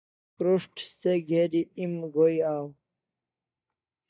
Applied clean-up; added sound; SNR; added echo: neural mask model DeepFilterNet 3.